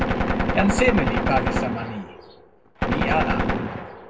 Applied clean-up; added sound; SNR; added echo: none; Gunshot, gunfire; -3 dB; reverberation time 0.3 s.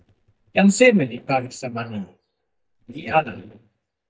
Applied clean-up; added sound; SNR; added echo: neural mask model DeepFilterNet 3.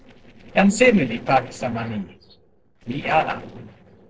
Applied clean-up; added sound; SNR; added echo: neural separator model SepFormer DNS4.